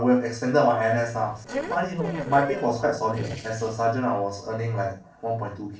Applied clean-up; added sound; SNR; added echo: neural separator model SepFormer DNS4.